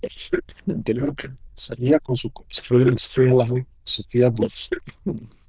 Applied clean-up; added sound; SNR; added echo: neural diffusion model UNIVERSE++.